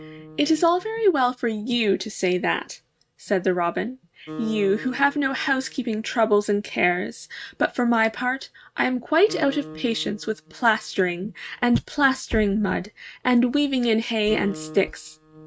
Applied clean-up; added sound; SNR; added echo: neural mask model RNNoise.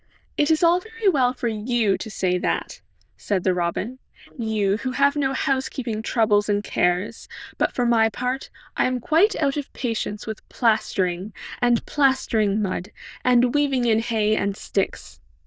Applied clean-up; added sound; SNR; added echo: neural diffusion model UNIVERSE++.